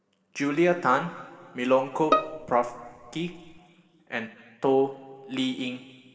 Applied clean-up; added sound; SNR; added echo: none; Bowed string instrument; 3 dB; reverberation time 2.1 s.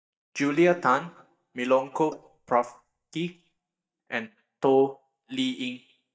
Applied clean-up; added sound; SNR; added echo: neural mask model DeepFilterNet 3.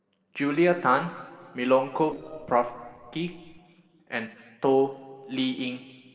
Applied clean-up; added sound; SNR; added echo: neural separator model SepFormer DNS4.